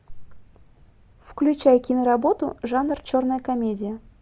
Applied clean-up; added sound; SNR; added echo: none; none; none; none.